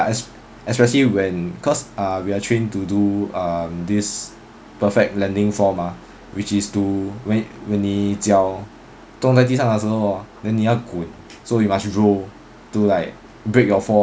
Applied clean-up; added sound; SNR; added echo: none; none; none; none.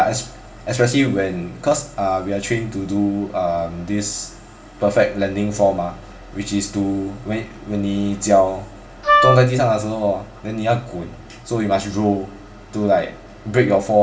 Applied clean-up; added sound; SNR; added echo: none; Wind instrument, woodwind instrument; -3 dB; reverberation time 1.3 s.